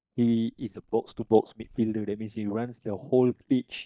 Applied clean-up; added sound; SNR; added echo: neural mask model DeepFilterNet 3.